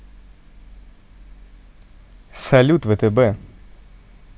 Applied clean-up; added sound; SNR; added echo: none; none; none; none.